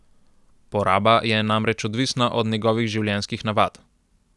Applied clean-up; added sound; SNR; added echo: none; none; none; none.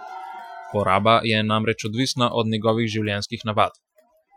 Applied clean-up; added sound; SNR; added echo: classical method Wiener filter.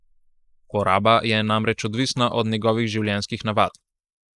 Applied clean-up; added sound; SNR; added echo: neural mask model Resemble Enhance denoiser.